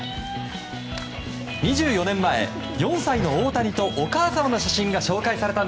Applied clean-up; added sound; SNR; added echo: none; none; none; none.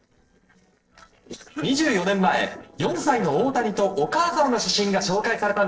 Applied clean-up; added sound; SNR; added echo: neural separator model SepFormer DNS4.